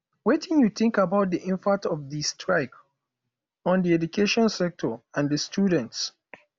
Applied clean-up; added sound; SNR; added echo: none; none; none; none.